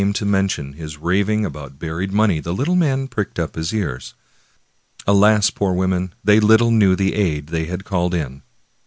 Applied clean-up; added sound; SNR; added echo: none; none; none; none.